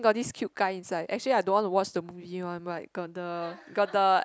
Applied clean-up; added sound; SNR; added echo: none; none; none; none.